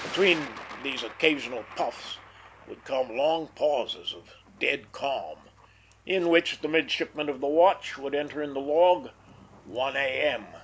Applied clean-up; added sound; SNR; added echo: none; Thunder; 19 dB; none.